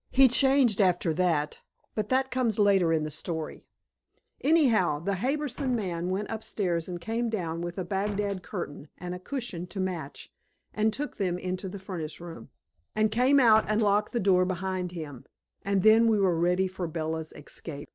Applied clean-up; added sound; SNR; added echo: neural separator model SepFormer DNS4.